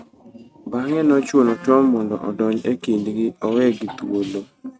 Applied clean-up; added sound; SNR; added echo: neural mask model RNNoise.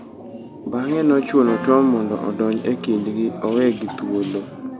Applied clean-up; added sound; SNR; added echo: none; Wind instrument, woodwind instrument; 15 dB; none.